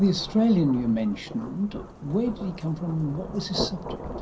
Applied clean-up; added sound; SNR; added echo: none; Rain / Thunderstorm; 11 dB; reverberation time 0.3 s.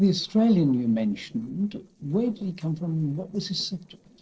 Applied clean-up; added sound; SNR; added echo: neural separator model SepFormer DNS4.